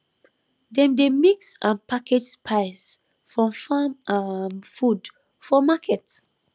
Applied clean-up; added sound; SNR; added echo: none; none; none; none.